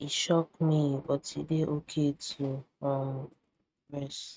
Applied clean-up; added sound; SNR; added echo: neural mask model RNNoise.